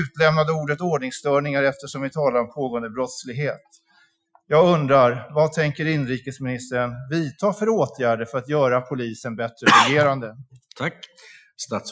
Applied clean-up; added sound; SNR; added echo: classical method Wiener filter.